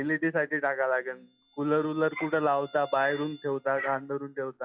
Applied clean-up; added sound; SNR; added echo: classical method log-MMSE.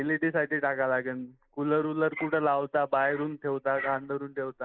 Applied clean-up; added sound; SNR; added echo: neural mask model Resemble Enhance denoiser.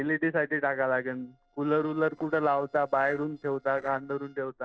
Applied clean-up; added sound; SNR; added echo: neural separator model SepFormer DNS4.